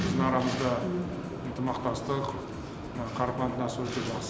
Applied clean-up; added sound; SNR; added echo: none; Drum kit; 17 dB; none.